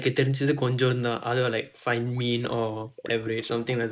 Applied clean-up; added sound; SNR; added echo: neural mask model Resemble Enhance denoiser.